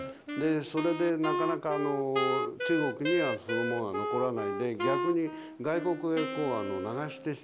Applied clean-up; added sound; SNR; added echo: none; Wind instrument, woodwind instrument; 3 dB; none.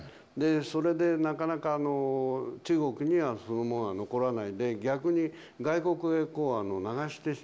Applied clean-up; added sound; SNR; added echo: none; none; none; none.